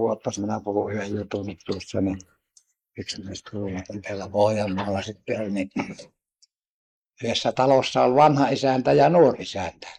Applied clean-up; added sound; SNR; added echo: neural mask model Resemble Enhance denoiser.